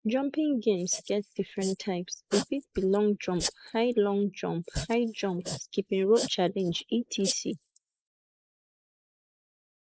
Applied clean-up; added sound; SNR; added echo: neural mask model Resemble Enhance denoiser.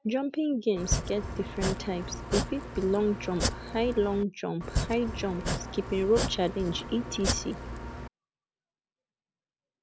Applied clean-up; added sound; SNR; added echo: none; Domestic sounds, home sounds; 3 dB; none.